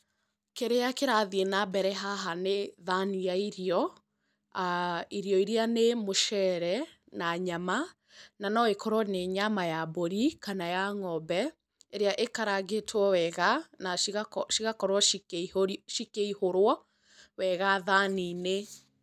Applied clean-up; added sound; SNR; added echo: none; none; none; none.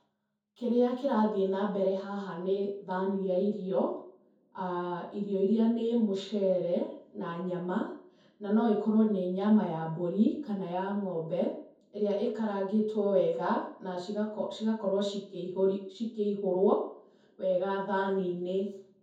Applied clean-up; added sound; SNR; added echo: none; none; none; reverberation time 0.6 s.